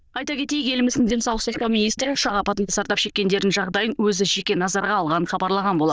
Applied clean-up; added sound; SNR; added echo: neural diffusion model UNIVERSE++.